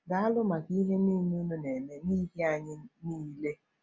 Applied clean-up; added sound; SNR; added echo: none; none; none; none.